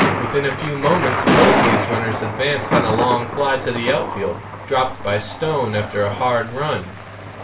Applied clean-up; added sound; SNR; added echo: none; Thunder; 1 dB; reverberation time 0.3 s.